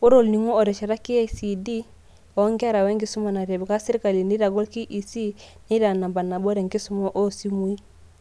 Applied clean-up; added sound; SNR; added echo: none; none; none; none.